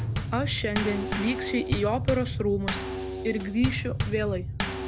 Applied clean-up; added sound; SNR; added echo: none; Bass drum / Snare drum / Drum kit; 2 dB; none.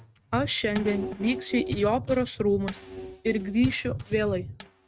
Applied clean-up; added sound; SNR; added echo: neural mask model RNNoise.